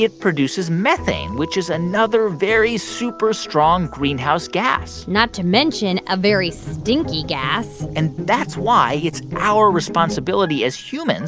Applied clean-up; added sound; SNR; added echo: none; none; none; none.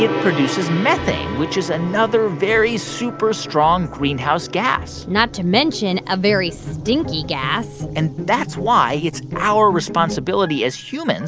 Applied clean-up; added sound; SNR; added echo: none; Gong; 12 dB; none.